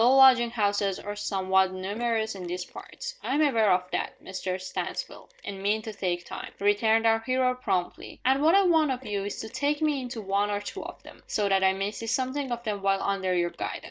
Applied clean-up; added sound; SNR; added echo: neural mask model DeepFilterNet 3.